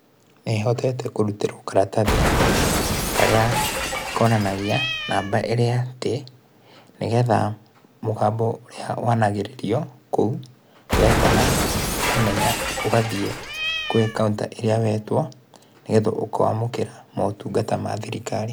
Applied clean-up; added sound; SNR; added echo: none; Cat; 3 dB; none.